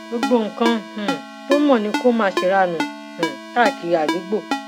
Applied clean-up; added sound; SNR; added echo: none; Ringtone; 6 dB; none.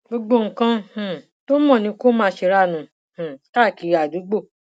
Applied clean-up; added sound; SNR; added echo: none; none; none; none.